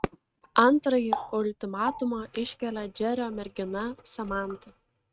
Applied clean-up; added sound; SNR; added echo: neural mask model RNNoise.